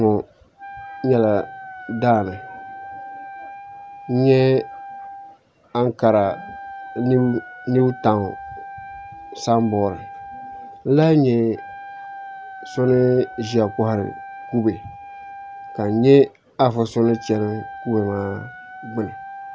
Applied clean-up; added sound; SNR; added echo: none; Wind instrument, woodwind instrument; 16 dB; none.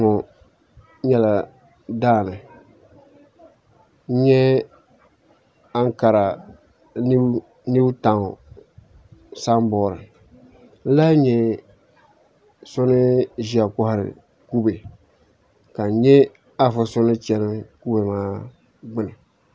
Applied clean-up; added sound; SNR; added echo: none; none; none; none.